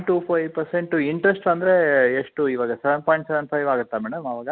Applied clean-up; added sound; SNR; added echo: none; none; none; none.